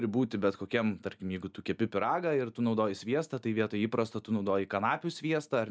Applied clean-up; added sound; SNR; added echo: none; none; none; none.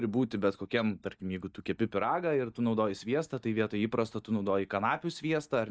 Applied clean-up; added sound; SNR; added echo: neural mask model DeepFilterNet 3.